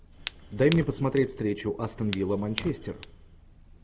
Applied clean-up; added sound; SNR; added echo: none; Fire; 9 dB; none.